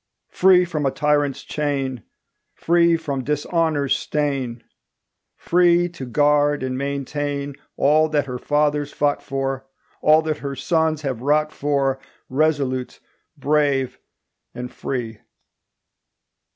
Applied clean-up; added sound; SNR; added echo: none; none; none; none.